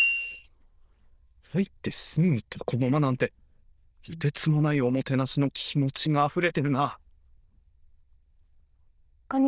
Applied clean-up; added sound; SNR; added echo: neural diffusion model UNIVERSE++.